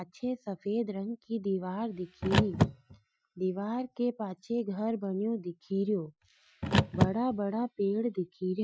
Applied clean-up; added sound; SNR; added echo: classical method Wiener filter.